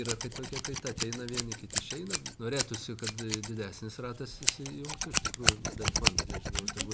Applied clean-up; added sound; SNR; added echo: none; Scissors; -5 dB; none.